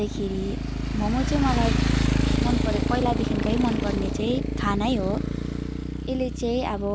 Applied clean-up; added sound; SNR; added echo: none; Motorcycle; -3 dB; none.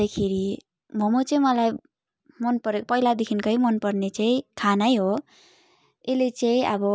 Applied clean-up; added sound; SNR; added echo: none; none; none; none.